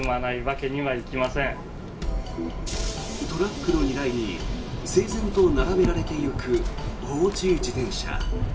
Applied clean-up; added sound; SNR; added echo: none; Waves, surf; 6 dB; reverberation time 0.5 s.